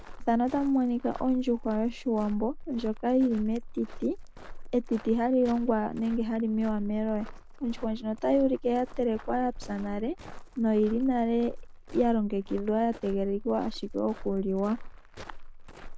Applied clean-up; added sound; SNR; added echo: none; Walk, footsteps; 11 dB; none.